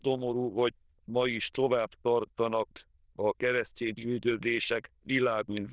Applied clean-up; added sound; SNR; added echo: neural diffusion model UNIVERSE++.